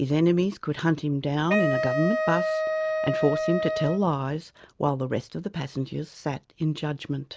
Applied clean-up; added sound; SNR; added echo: none; Wind instrument, woodwind instrument; 1 dB; none.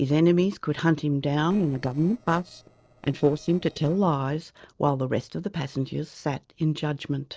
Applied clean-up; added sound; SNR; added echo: neural separator model SepFormer DNS4.